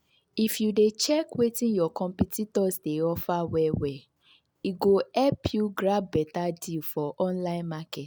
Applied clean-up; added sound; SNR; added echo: none; none; none; none.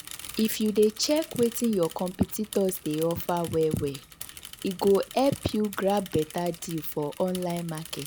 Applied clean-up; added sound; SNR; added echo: none; Mechanisms / Bicycle; 16 dB; none.